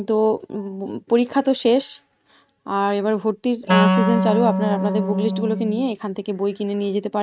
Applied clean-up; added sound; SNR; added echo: neural mask model RNNoise.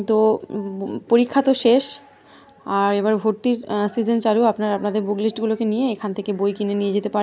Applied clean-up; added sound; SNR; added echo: none; none; none; none.